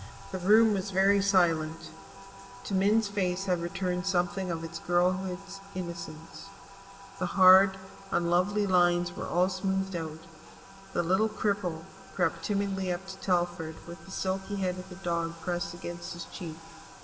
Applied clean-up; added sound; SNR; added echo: none; Bathtub (filling or washing); 18 dB; reverberation time 1.6 s.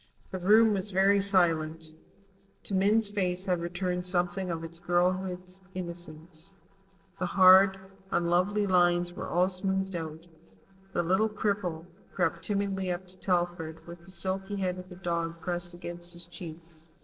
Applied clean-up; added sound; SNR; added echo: neural separator model SepFormer DNS4.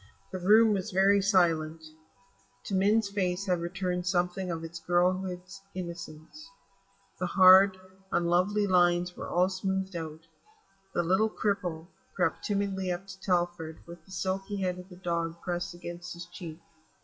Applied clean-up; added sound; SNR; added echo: classical method WPE with log-MMSE.